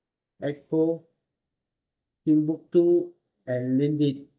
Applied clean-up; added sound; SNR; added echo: neural mask model DeepFilterNet 3.